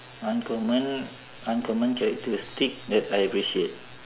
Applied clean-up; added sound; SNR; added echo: none; none; none; none.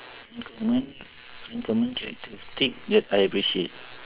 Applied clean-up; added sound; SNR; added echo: neural separator model SepFormer WHAM!.